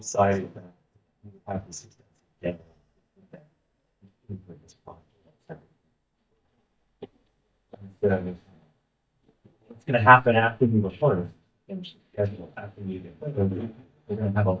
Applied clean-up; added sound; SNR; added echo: neural mask model DeepFilterNet 3.